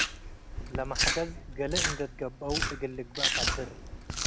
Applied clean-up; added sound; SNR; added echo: none; Chewing, mastication; -4 dB; none.